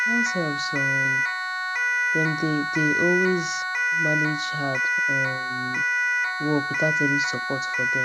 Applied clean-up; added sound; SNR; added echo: none; Siren; -4 dB; none.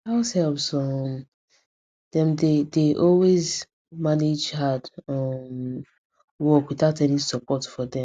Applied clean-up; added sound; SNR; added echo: none; none; none; none.